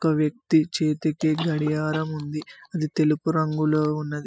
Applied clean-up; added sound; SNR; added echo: classical method spectral subtraction.